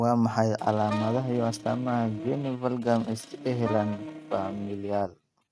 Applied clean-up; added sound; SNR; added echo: neural mask model RNNoise.